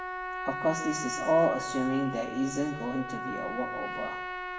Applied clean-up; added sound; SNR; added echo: none; Trumpet; 5 dB; reverberation time 0.7 s.